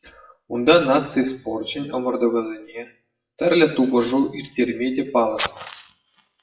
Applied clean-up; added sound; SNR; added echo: classical method WPE with log-MMSE.